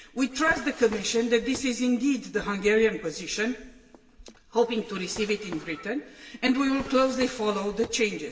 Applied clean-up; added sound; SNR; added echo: none; Drawer open or close; 19 dB; reverberation time 1.1 s.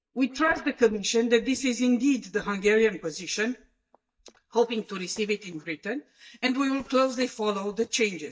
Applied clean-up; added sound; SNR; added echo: neural mask model DeepFilterNet 3.